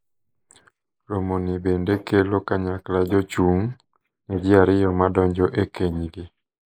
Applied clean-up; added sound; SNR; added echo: neural mask model Resemble Enhance denoiser.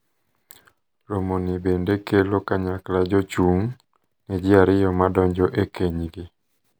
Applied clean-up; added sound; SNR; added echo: none; none; none; none.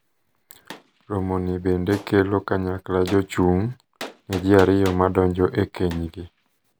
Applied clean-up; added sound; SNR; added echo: none; Gunshot, gunfire; 20 dB; none.